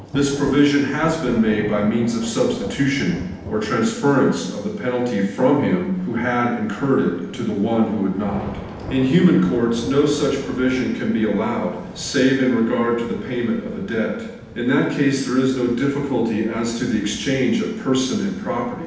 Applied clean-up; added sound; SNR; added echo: none; Thunder / Rain; 16 dB; reverberation time 0.9 s.